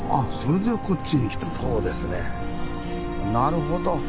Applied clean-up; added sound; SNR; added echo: none; Tick-tock; 7 dB; none.